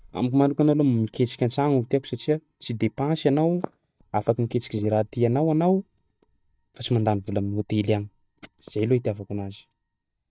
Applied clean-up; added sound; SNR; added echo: neural mask model DeepFilterNet 3.